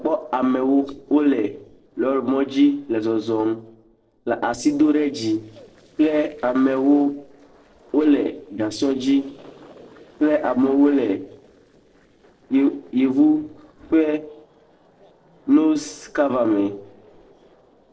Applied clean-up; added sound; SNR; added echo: neural separator model SepFormer DNS4.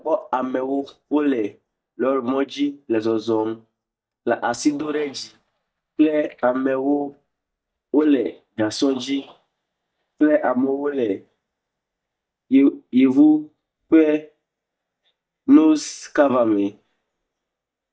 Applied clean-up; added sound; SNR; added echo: neural mask model DeepFilterNet 3.